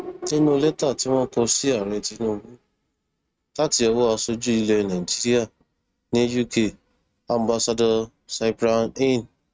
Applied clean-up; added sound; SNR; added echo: neural mask model RNNoise.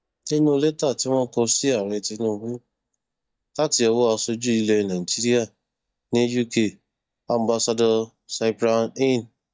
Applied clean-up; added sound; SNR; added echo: neural mask model DeepFilterNet 3.